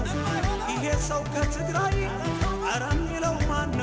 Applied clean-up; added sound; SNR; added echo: none; none; none; none.